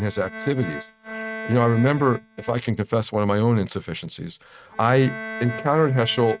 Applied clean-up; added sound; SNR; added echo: neural mask model RNNoise.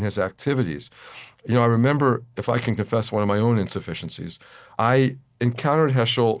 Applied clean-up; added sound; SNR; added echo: none; none; none; none.